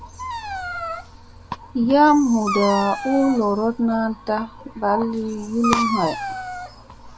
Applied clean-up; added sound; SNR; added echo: none; Dog; 9 dB; none.